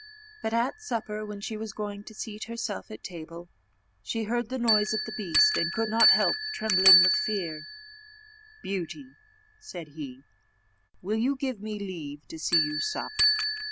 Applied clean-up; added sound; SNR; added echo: none; Bell; -2 dB; none.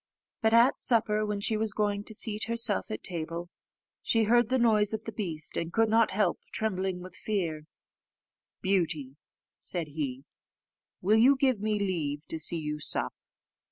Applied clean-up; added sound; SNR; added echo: none; none; none; none.